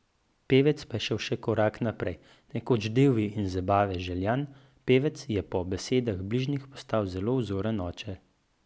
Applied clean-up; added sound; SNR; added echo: none; none; none; none.